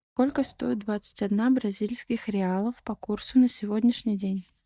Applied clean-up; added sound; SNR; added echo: neural mask model DeepFilterNet 3.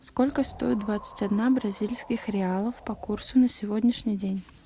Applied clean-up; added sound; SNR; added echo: none; Wind; 20 dB; none.